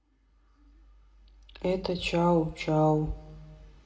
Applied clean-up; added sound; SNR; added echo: none; none; none; reverberation time 1.8 s.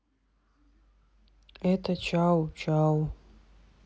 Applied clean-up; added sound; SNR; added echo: none; none; none; none.